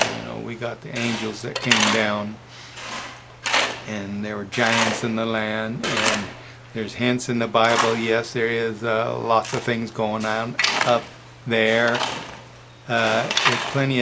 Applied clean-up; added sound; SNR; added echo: none; Tools; 4 dB; none.